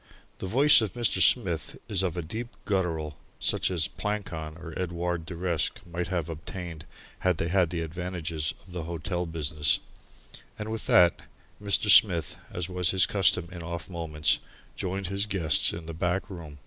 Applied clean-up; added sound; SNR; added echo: neural mask model Resemble Enhance denoiser.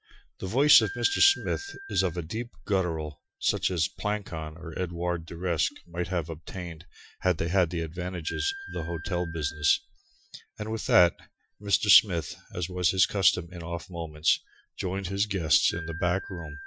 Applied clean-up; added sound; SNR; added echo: classical method Wiener filter.